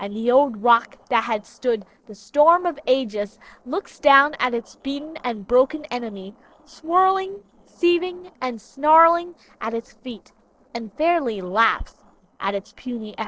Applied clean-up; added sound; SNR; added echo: neural separator model SepFormer DNS4.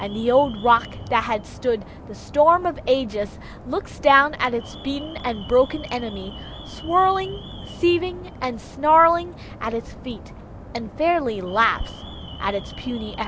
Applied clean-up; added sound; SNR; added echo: none; Alarm; 15 dB; none.